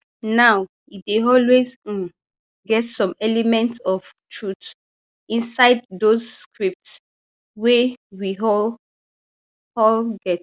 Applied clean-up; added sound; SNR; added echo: neural mask model Resemble Enhance denoiser.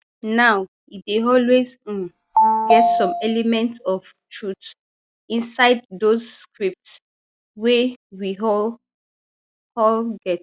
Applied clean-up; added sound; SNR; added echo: classical method log-MMSE.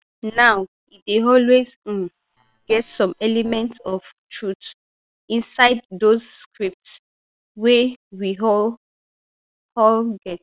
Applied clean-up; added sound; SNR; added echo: neural separator model SepFormer WHAM!.